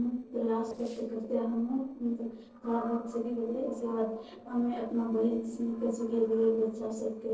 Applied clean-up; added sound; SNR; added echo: neural separator model SepFormer DNS4.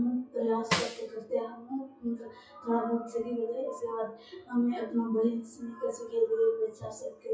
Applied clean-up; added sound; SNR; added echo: classical method WPE with log-MMSE.